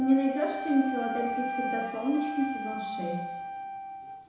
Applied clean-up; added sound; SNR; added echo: none; Wind instrument, woodwind instrument; 5 dB; reverberation time 1.0 s.